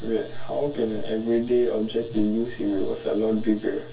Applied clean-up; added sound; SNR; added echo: none; none; none; reverberation time 0.1 s.